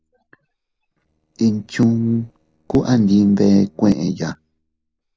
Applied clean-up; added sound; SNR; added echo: neural separator model SepFormer DNS4.